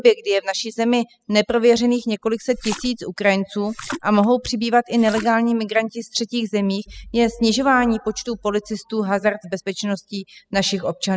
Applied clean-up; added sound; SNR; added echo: classical method spectral subtraction.